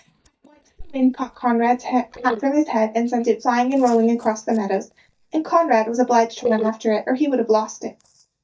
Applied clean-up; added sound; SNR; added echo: neural mask model DeepFilterNet 3.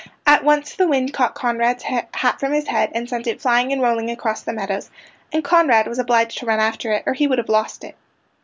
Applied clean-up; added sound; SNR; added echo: none; none; none; none.